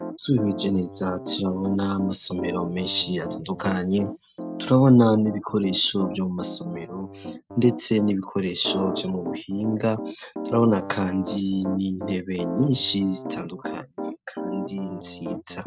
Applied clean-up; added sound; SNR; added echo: neural mask model RNNoise.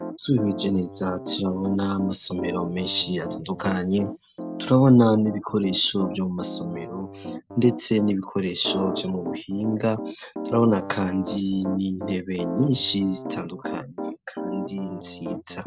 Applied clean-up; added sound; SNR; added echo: none; Piano; 10 dB; none.